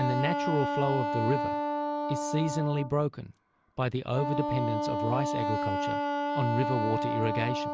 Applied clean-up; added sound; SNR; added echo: none; Wind instrument, woodwind instrument; 0 dB; none.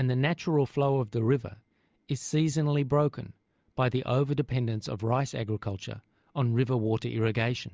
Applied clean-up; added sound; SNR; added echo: none; none; none; none.